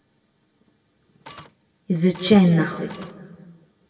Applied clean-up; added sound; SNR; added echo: none; Printer; 19 dB; reverberation time 1.9 s.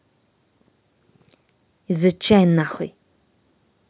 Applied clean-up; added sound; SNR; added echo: none; none; none; none.